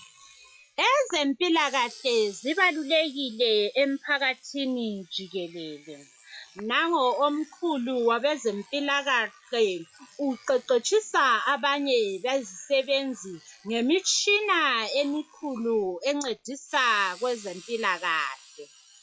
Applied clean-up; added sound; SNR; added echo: classical method log-MMSE.